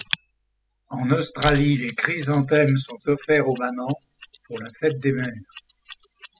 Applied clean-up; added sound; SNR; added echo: classical method spectral subtraction.